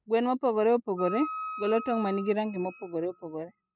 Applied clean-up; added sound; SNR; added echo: classical method spectral subtraction.